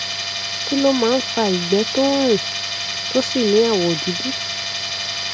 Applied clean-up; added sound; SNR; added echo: none; Tools; 4 dB; none.